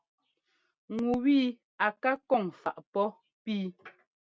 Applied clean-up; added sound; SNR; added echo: none; none; none; none.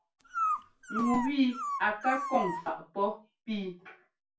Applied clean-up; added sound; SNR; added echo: none; Dog; 3 dB; reverberation time 0.2 s.